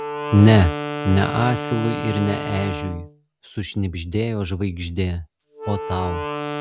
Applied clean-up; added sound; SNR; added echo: none; Wind instrument, woodwind instrument; 8 dB; none.